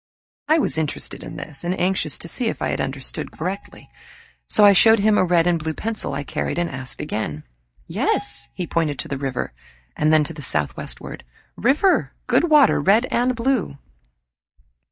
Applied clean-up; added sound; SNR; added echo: neural mask model DeepFilterNet 3.